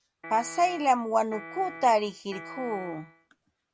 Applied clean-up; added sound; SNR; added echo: none; Piano; 15 dB; none.